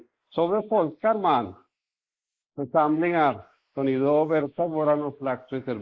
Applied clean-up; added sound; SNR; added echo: neural mask model Resemble Enhance denoiser.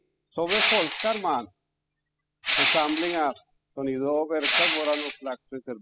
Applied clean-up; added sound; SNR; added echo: classical method spectral subtraction.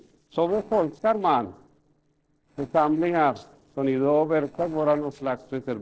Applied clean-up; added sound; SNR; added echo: neural separator model SepFormer DNS4.